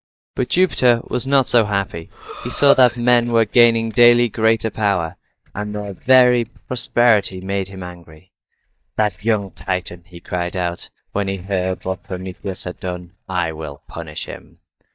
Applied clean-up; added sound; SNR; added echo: neural mask model DeepFilterNet 3.